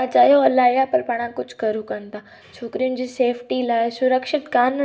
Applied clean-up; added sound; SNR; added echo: none; none; none; reverberation time 0.6 s.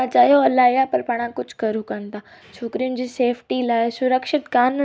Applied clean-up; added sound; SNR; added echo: none; none; none; none.